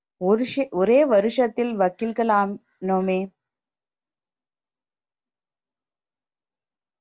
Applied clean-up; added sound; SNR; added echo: none; none; none; none.